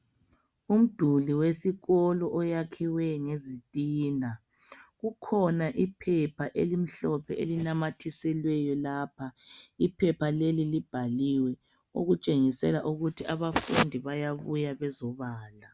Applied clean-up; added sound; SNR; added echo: none; none; none; none.